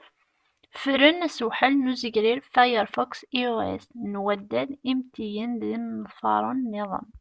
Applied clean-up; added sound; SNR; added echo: none; none; none; none.